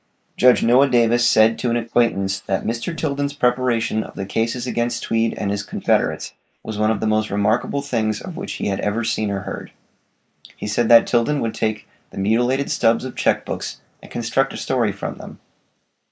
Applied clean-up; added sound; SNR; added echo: neural mask model Resemble Enhance denoiser.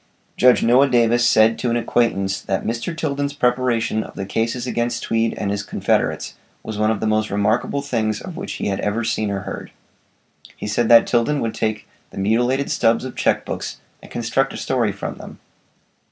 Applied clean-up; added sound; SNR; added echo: none; none; none; none.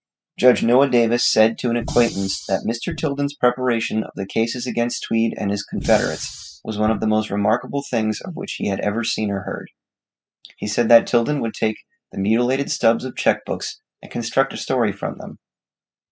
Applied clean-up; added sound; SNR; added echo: classical method spectral subtraction.